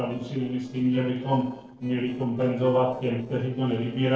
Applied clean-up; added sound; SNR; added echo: neural separator model SepFormer DNS4.